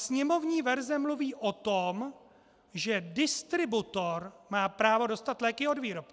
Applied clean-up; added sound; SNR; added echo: none; none; none; none.